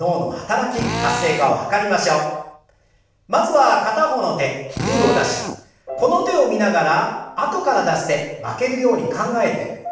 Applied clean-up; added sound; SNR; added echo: none; Drill; 7 dB; reverberation time 0.7 s.